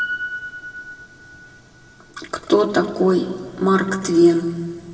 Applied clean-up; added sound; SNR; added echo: none; Piano; 14 dB; reverberation time 2.6 s.